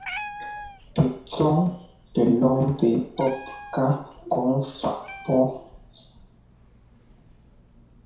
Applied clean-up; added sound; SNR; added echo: none; Meow; 17 dB; reverberation time 0.6 s.